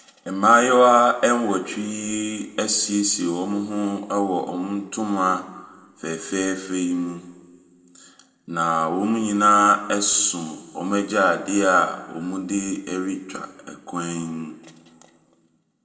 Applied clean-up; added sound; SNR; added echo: none; none; none; reverberation time 1.1 s.